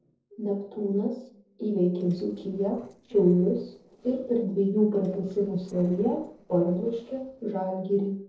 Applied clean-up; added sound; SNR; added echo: neural separator model SepFormer DNS4.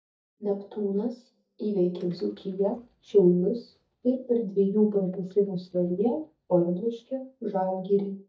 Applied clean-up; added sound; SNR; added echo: neural mask model DeepFilterNet 3.